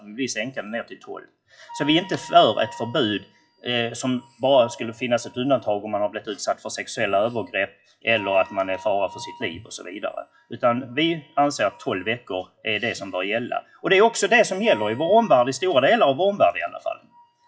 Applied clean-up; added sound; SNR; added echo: classical method WPE with log-MMSE.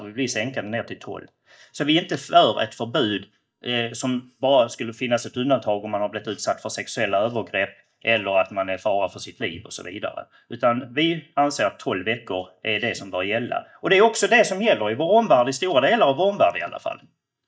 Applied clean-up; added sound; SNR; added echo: neural mask model DeepFilterNet 3.